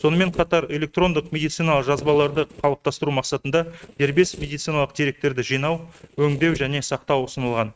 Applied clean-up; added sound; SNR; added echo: neural mask model RNNoise.